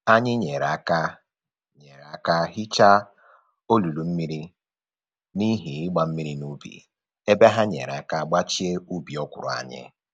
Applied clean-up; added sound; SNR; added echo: none; none; none; none.